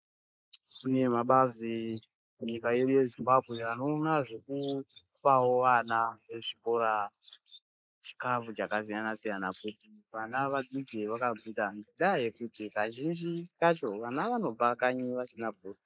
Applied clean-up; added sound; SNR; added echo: neural mask model Resemble Enhance denoiser.